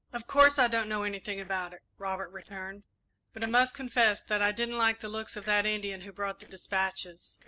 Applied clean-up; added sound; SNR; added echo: neural separator model SepFormer DNS4.